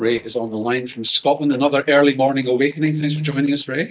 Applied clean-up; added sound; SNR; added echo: neural mask model DeepFilterNet 3.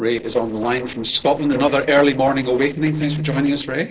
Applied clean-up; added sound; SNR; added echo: neural separator model SepFormer DNS4.